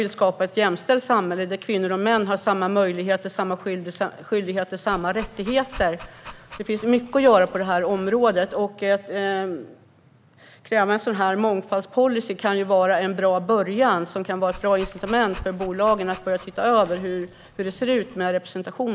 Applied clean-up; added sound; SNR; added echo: none; Dog; 19 dB; none.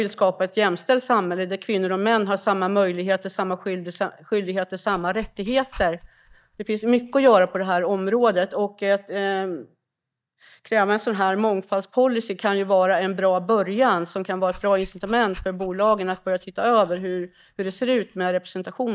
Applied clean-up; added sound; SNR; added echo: neural mask model DeepFilterNet 3.